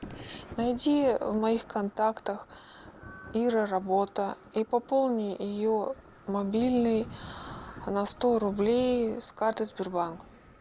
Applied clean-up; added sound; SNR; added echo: none; Thunder / Rain; 20 dB; none.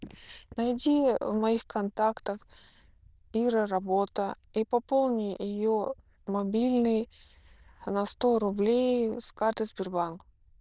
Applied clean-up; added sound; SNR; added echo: neural diffusion model UNIVERSE++.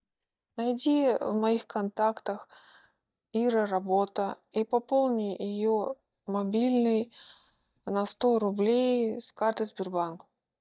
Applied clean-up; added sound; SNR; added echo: neural mask model DeepFilterNet 3.